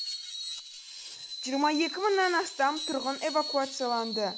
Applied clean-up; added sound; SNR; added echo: none; Screech; 9 dB; none.